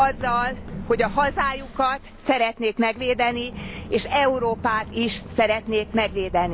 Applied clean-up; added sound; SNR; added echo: none; Run; 12 dB; none.